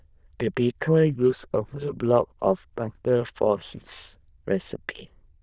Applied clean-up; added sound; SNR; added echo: neural diffusion model UNIVERSE++.